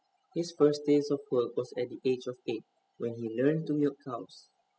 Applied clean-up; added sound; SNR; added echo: classical method spectral subtraction.